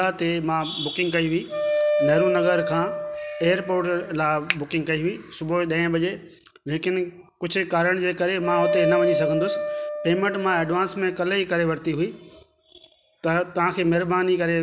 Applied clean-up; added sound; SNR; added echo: none; Wind instrument, woodwind instrument + Finger snapping; 2 dB; none.